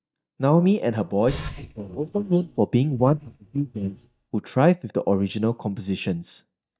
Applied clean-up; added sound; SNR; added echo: neural mask model DeepFilterNet 3.